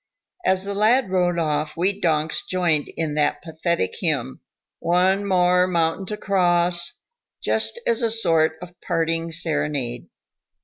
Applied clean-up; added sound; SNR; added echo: none; none; none; none.